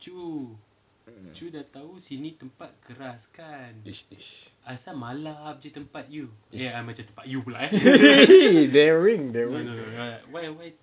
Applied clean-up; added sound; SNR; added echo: none; none; none; none.